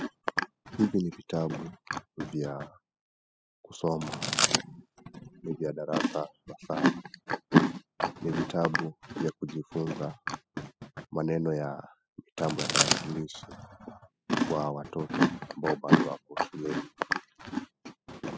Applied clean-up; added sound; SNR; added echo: classical method spectral subtraction.